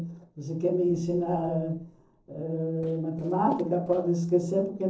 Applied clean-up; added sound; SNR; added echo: neural separator model SepFormer DNS4.